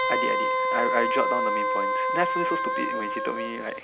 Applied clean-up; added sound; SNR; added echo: none; Wind instrument, woodwind instrument; -4 dB; none.